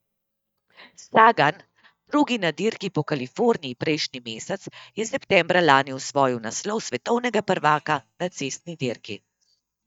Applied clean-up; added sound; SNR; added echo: neural mask model DeepFilterNet 3.